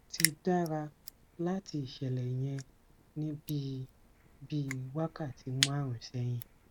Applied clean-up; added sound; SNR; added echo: none; Crushing; 5 dB; none.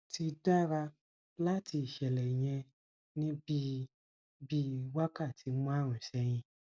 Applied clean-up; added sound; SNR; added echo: none; none; none; none.